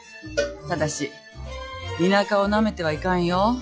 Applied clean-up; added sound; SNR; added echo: classical method log-MMSE.